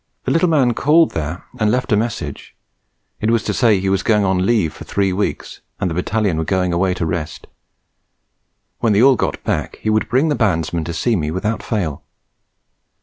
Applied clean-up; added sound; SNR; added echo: none; none; none; none.